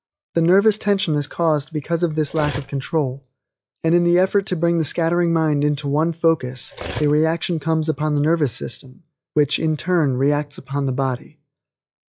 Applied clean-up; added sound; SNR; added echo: classical method log-MMSE.